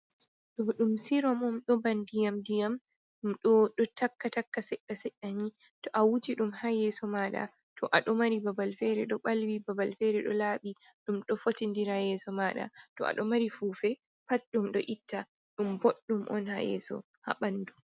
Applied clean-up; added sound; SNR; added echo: none; none; none; none.